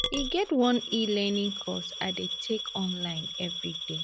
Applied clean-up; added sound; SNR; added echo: none; Coin (dropping) / Glass; 4 dB; none.